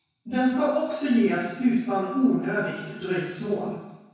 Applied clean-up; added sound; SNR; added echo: none; none; none; reverberation time 1.0 s.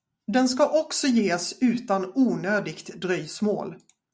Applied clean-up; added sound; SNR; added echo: none; none; none; none.